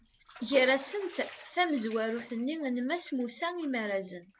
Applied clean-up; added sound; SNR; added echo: none; Bathtub (filling or washing); 17 dB; none.